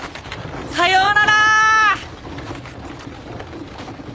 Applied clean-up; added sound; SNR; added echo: none; none; none; none.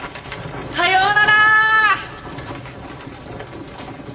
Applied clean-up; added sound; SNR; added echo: none; none; none; reverberation time 2.5 s.